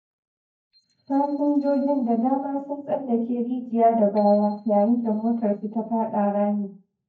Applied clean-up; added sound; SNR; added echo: neural mask model DeepFilterNet 3.